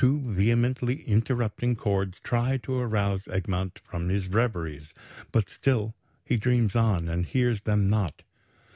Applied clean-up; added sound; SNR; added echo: none; none; none; none.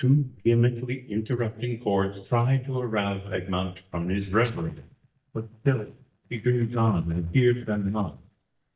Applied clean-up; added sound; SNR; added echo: neural mask model DeepFilterNet 3.